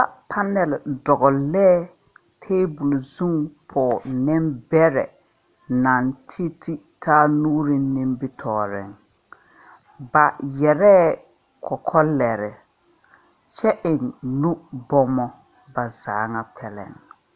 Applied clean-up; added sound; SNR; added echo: none; none; none; none.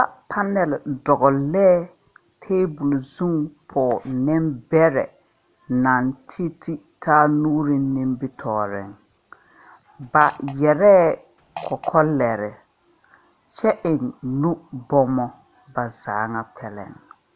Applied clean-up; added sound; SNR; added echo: none; Fart; 18 dB; none.